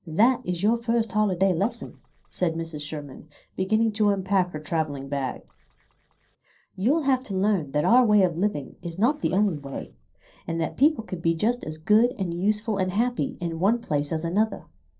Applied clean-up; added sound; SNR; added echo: neural separator model SepFormer DNS4.